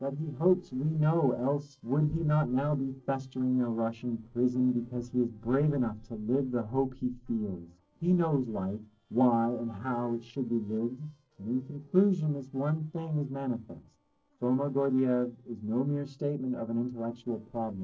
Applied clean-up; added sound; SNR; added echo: neural separator model SepFormer DNS4.